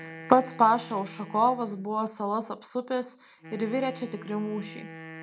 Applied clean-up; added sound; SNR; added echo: none; Wind instrument, woodwind instrument; 17 dB; none.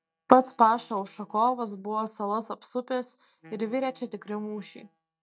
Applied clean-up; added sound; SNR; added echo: neural mask model DeepFilterNet 3.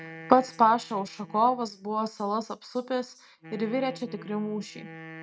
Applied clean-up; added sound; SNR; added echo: neural mask model RNNoise.